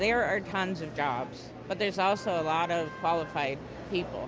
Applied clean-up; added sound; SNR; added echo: none; Wind instrument, woodwind instrument; 18 dB; none.